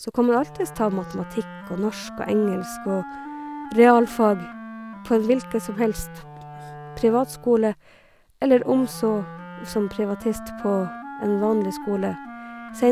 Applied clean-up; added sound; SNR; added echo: none; Wind instrument, woodwind instrument; 14 dB; none.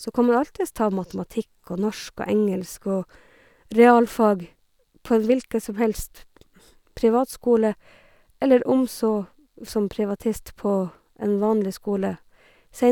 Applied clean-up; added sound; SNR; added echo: none; none; none; none.